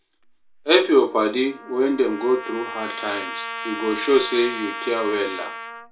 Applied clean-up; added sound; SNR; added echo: none; Trumpet; 11 dB; reverberation time 0.3 s.